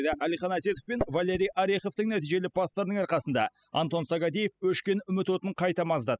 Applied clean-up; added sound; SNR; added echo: classical method spectral subtraction.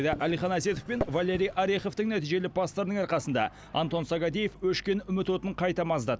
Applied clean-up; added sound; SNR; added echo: none; Microwave oven; 15 dB; none.